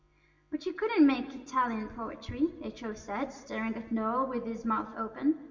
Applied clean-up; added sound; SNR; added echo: none; none; none; reverberation time 1.9 s.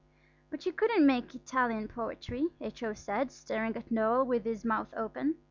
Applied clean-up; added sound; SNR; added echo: none; none; none; none.